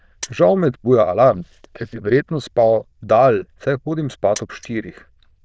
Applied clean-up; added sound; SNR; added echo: neural diffusion model UNIVERSE++.